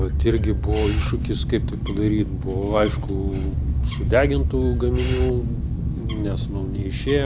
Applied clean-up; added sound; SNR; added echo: none; Bird; -1 dB; none.